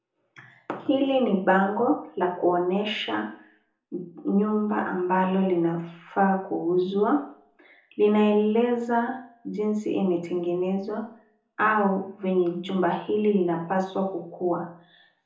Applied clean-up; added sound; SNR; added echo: none; none; none; reverberation time 0.6 s.